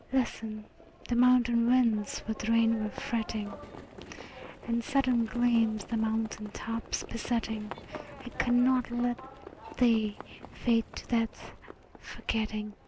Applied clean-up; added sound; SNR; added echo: none; Livestock, farm animals, working animals; 17 dB; none.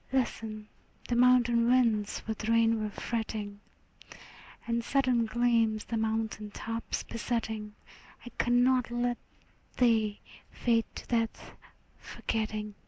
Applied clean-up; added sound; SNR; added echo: none; none; none; none.